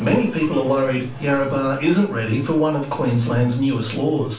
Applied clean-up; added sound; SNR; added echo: none; none; none; reverberation time 0.3 s.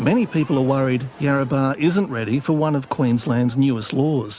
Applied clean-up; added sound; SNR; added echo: none; none; none; none.